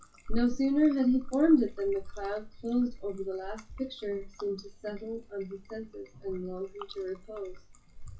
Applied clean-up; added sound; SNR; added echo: classical method WPE with log-MMSE.